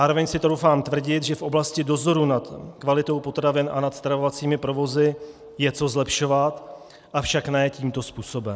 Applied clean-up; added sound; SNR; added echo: none; none; none; none.